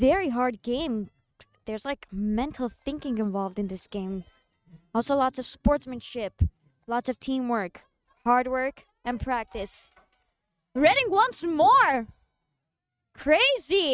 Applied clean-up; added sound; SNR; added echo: neural mask model RNNoise.